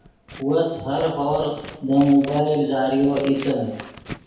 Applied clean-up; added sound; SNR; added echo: none; Scissors; 19 dB; reverberation time 0.8 s.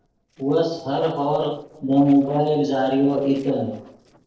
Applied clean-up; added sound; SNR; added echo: neural separator model SepFormer DNS4.